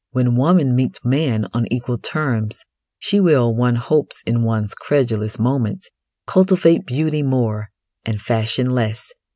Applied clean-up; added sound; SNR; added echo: none; none; none; none.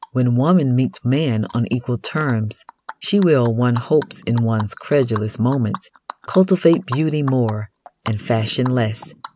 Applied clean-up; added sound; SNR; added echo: none; Animal; 19 dB; none.